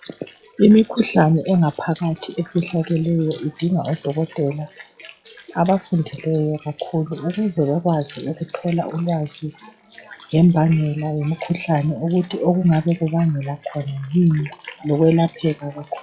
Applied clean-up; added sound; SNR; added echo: classical method log-MMSE.